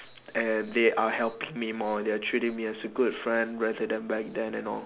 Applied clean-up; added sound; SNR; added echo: none; none; none; none.